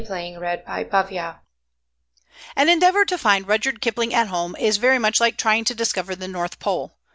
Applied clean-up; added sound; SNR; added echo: none; none; none; none.